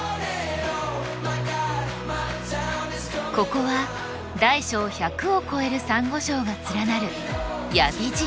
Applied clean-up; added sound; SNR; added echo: none; none; none; none.